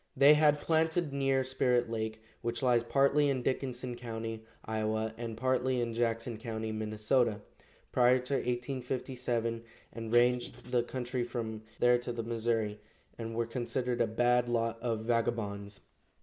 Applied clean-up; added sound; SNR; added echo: neural mask model Resemble Enhance denoiser.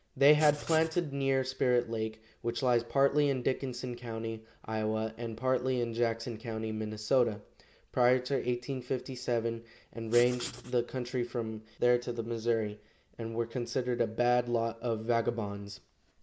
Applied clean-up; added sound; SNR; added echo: none; Writing; 13 dB; none.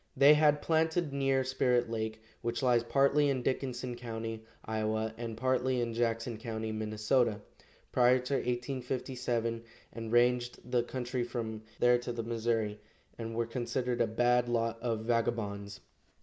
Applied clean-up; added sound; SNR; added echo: none; none; none; none.